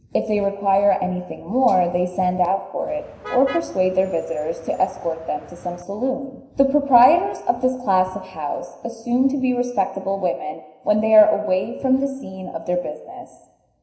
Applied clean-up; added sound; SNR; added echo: none; Motor vehicle (road); 19 dB; reverberation time 0.9 s.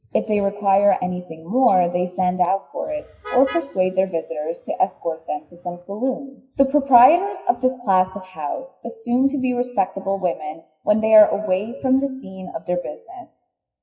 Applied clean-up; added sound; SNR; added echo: classical method WPE with log-MMSE.